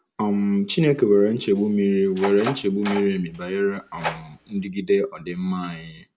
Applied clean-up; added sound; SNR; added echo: none; Door; 13 dB; none.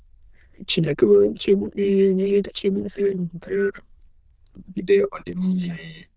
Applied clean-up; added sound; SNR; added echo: neural diffusion model UNIVERSE++.